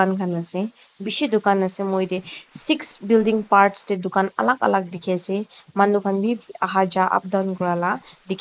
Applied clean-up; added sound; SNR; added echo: neural mask model Resemble Enhance denoiser.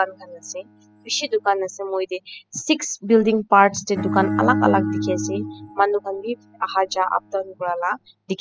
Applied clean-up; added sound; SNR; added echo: classical method spectral subtraction.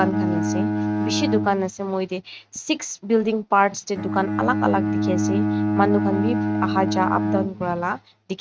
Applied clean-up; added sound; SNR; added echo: neural mask model RNNoise.